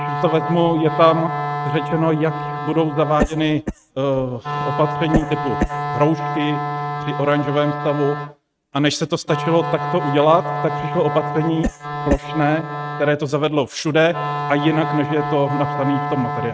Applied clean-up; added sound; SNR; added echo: neural mask model RNNoise.